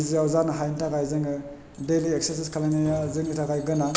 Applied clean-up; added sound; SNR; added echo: none; Keys jangling; 12 dB; none.